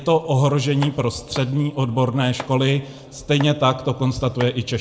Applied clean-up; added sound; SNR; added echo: none; Domestic sounds, home sounds; 19 dB; reverberation time 0.5 s.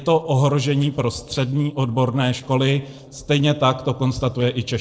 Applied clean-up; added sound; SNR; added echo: neural separator model SepFormer DNS4.